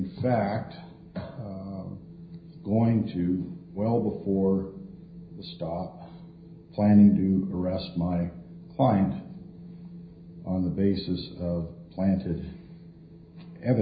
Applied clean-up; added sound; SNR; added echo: none; Wind; 19 dB; reverberation time 0.5 s.